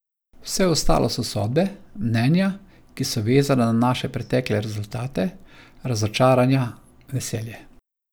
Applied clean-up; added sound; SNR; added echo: none; none; none; none.